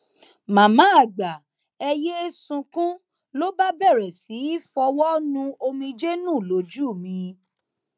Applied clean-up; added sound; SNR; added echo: none; none; none; none.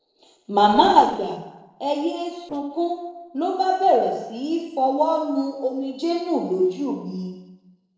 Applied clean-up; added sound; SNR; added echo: neural separator model SepFormer DNS4.